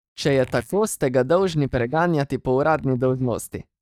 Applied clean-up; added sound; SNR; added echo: neural mask model DeepFilterNet 3.